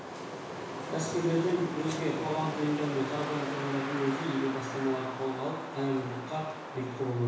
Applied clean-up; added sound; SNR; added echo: none; Wind; 6 dB; reverberation time 1.1 s.